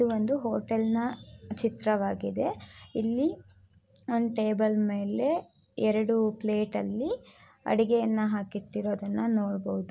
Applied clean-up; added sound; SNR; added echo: none; none; none; none.